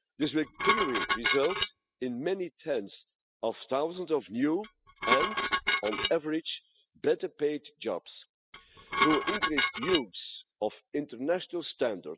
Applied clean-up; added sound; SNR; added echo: classical method spectral subtraction.